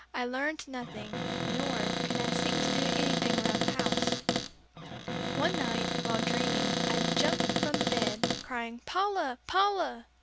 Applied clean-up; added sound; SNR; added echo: none; Cupboard open or close; -5 dB; none.